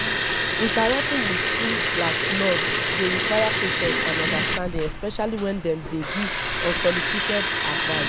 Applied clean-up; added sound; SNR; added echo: none; Liquid; -4 dB; none.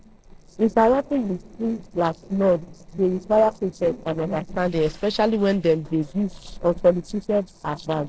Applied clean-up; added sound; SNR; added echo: neural separator model SepFormer DNS4.